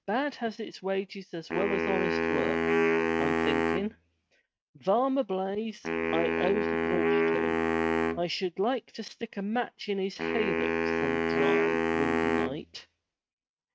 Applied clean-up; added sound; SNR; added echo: neural mask model RNNoise.